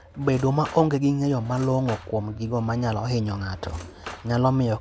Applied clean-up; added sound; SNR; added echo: none; Cutlery, silverware / Drawer open or close; 18 dB; none.